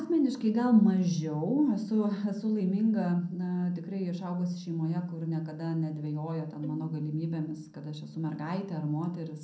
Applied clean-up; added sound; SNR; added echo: none; Bowed string instrument; 18 dB; reverberation time 0.6 s.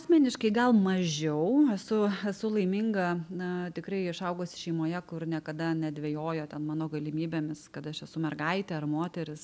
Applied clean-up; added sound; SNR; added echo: none; none; none; none.